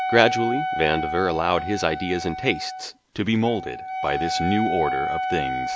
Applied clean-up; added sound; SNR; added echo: none; Wind instrument, woodwind instrument; 3 dB; none.